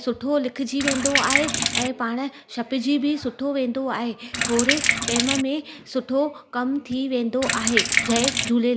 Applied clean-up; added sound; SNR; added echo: none; Sink (filling or washing); -2 dB; none.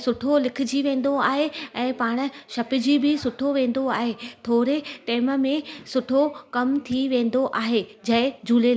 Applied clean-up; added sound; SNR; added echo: none; none; none; none.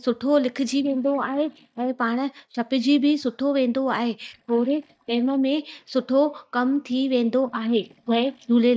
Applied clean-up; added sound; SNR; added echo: neural mask model DeepFilterNet 3.